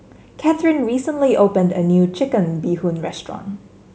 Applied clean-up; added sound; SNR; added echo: none; none; none; none.